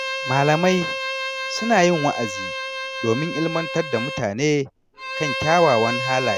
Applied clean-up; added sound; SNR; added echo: none; Bowed string instrument; 6 dB; none.